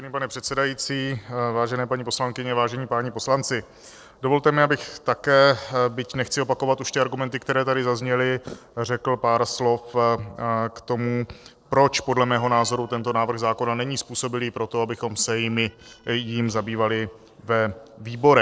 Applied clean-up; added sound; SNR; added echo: neural separator model SepFormer DNS4.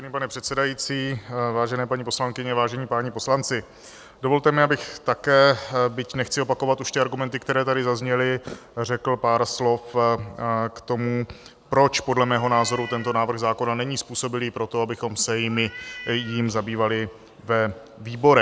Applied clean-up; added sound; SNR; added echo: none; Meow; 16 dB; none.